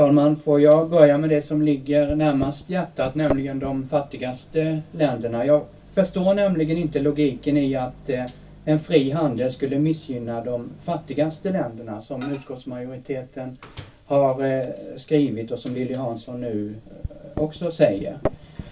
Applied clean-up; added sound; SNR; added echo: none; Microwave oven; 17 dB; reverberation time 0.2 s.